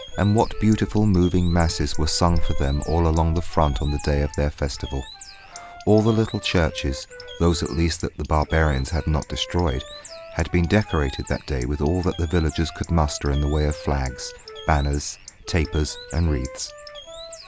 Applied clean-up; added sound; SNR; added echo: none; Wind instrument, woodwind instrument + Bird; 18 dB; none.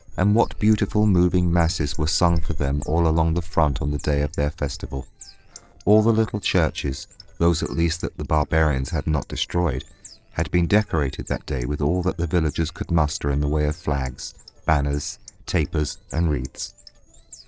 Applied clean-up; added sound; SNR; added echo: neural separator model SepFormer DNS4.